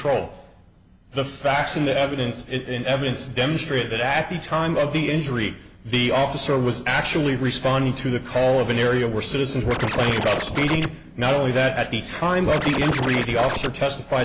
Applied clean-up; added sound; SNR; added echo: none; Scratching (performance technique); 4 dB; none.